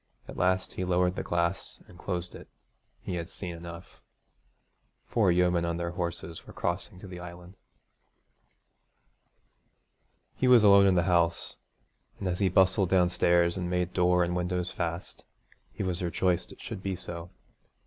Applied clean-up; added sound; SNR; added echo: none; none; none; none.